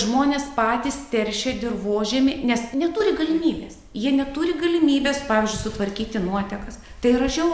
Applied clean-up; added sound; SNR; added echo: none; none; none; none.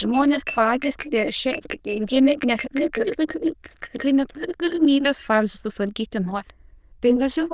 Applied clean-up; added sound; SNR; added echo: neural diffusion model UNIVERSE++.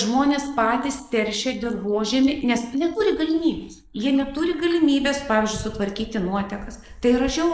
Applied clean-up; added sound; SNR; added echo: neural mask model Resemble Enhance denoiser.